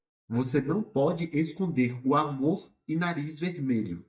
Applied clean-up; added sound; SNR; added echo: neural mask model DeepFilterNet 3.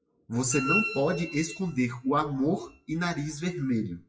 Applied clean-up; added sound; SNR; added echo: classical method WPE with log-MMSE.